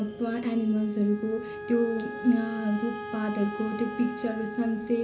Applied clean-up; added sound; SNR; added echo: none; Wind instrument, woodwind instrument; 10 dB; none.